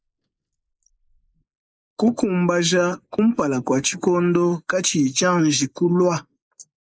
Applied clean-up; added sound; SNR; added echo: neural mask model Resemble Enhance denoiser.